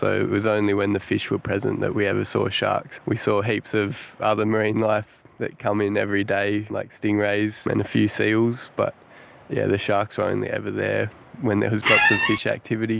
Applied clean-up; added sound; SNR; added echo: none; Squeak; -5 dB; none.